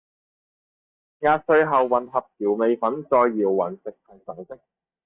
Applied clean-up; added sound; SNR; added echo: neural mask model DeepFilterNet 3.